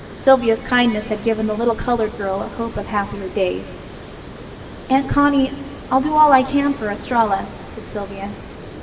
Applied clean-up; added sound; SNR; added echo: none; Water; 15 dB; reverberation time 3.0 s.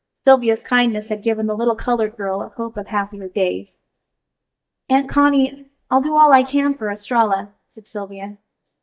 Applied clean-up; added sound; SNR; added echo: neural mask model DeepFilterNet 3.